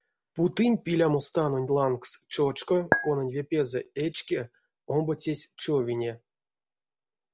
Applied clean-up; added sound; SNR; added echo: none; Chink, clink; 0 dB; none.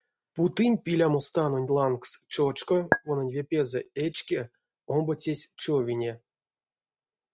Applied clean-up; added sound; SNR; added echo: neural mask model RNNoise.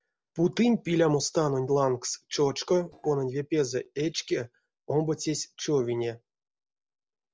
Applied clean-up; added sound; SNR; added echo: neural separator model SepFormer DNS4.